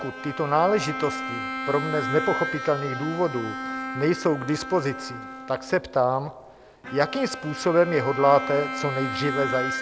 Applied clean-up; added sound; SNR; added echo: none; Bowed string instrument; 7 dB; none.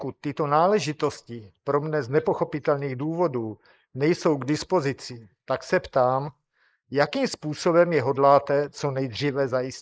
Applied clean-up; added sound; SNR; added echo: neural mask model Resemble Enhance denoiser.